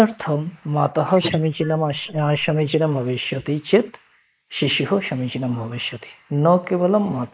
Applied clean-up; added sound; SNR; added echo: neural mask model Resemble Enhance denoiser.